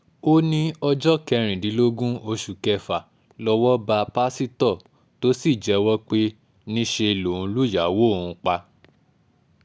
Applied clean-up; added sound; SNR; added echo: none; none; none; none.